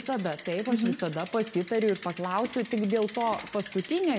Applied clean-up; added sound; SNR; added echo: none; Bicycle; 16 dB; none.